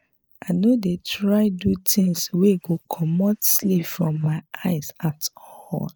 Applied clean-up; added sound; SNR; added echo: neural mask model Resemble Enhance denoiser.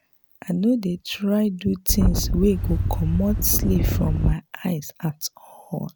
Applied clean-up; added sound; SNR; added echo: none; Wind; -2 dB; none.